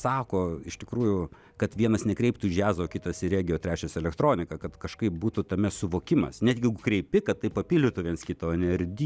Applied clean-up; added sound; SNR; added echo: none; none; none; none.